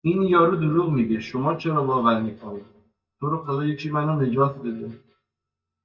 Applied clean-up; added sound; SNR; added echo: neural mask model DeepFilterNet 3.